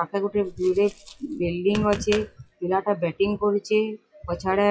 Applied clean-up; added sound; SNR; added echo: classical method log-MMSE.